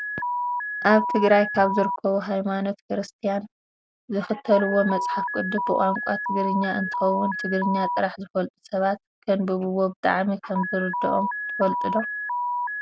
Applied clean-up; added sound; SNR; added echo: none; Alarm; 5 dB; none.